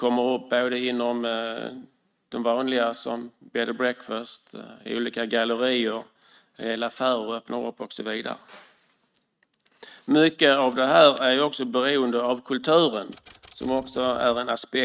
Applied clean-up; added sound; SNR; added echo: neural mask model RNNoise.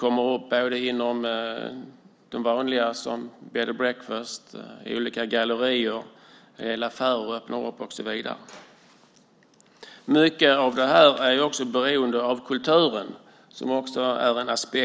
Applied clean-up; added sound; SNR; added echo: none; none; none; none.